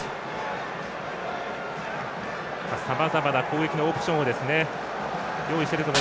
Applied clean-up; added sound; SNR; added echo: none; Fire; 14 dB; none.